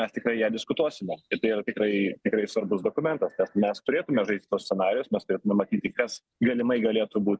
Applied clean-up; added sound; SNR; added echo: none; none; none; none.